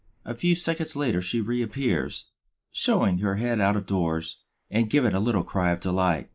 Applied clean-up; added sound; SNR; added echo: neural mask model Resemble Enhance denoiser.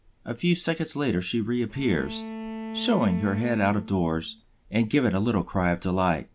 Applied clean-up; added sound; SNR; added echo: none; Bowed string instrument; 11 dB; none.